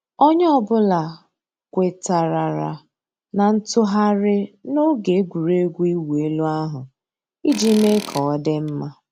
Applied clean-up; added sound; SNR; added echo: none; Tools; 15 dB; none.